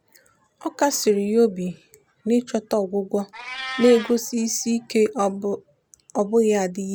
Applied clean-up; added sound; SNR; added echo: none; Meow; 19 dB; none.